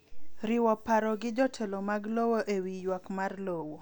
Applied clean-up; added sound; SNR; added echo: none; none; none; none.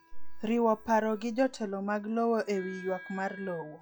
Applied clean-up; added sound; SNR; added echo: classical method log-MMSE.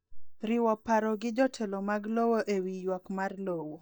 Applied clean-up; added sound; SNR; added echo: neural mask model DeepFilterNet 3.